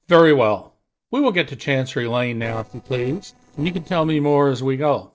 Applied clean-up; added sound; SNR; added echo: neural separator model SepFormer DNS4.